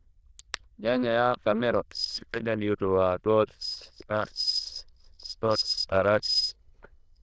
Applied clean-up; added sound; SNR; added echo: neural diffusion model UNIVERSE++.